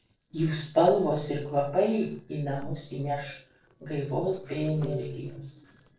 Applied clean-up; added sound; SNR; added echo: neural separator model SepFormer DNS4.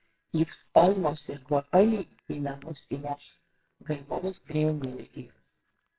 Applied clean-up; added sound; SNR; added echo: neural separator model SepFormer WHAMR!.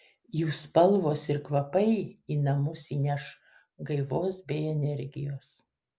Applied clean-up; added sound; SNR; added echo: none; none; none; none.